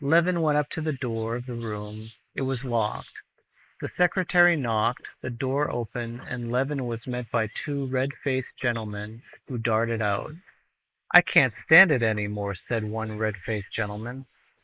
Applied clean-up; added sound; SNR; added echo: neural mask model Resemble Enhance denoiser.